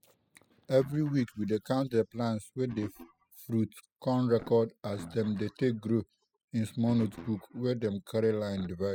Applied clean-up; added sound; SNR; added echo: classical method spectral subtraction.